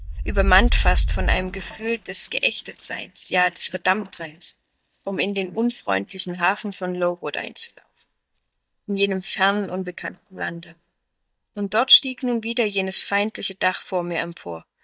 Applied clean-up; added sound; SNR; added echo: neural mask model DeepFilterNet 3.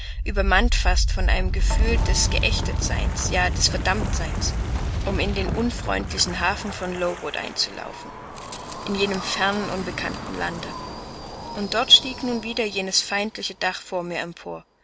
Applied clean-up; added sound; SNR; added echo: none; Wind; 0 dB; none.